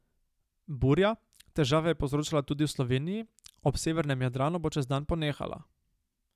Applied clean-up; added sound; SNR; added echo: none; none; none; none.